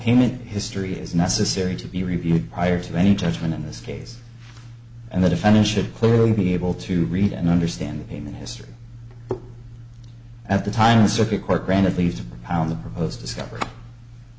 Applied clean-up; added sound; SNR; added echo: none; none; none; none.